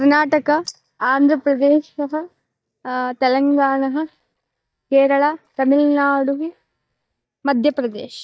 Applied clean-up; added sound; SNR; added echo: neural mask model DeepFilterNet 3.